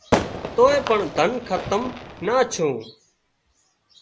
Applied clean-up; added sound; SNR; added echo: none; Fireworks; 5 dB; none.